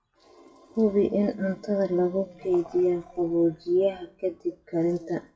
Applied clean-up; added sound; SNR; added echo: classical method WPE with log-MMSE.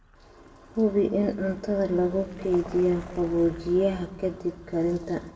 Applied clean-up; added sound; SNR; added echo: none; Vehicle; 19 dB; reverberation time 1.0 s.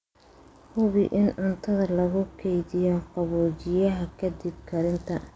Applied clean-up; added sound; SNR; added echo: none; none; none; none.